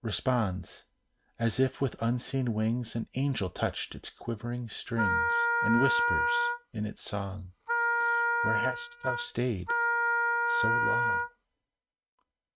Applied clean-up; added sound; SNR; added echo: neural mask model RNNoise.